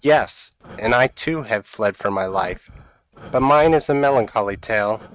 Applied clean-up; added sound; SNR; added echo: neural mask model RNNoise.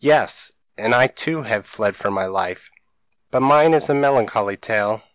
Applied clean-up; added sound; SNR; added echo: none; none; none; none.